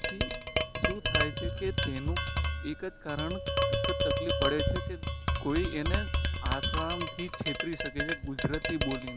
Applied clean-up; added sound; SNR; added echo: none; Tap; -5 dB; none.